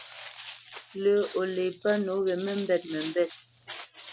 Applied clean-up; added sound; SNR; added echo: none; Walk, footsteps; 17 dB; none.